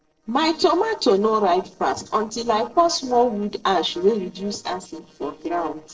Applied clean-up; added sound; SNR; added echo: neural separator model SepFormer DNS4.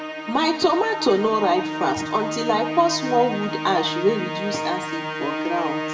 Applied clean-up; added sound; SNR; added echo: none; Musical instrument; 6 dB; reverberation time 0.6 s.